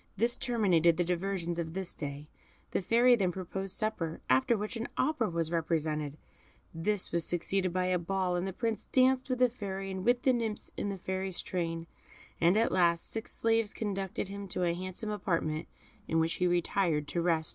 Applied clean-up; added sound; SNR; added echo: none; none; none; none.